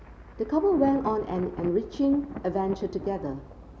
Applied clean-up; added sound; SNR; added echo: none; Thunder; 15 dB; none.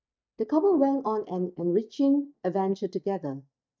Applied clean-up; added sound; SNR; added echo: neural mask model DeepFilterNet 3.